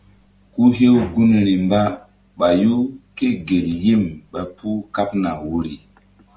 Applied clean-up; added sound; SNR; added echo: none; Bowed string instrument; 19 dB; none.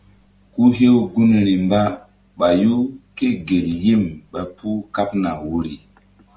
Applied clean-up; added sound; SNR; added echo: none; none; none; none.